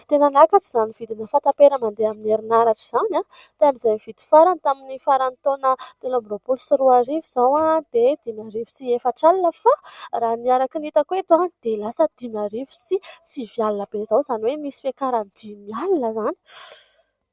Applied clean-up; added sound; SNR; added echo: none; none; none; none.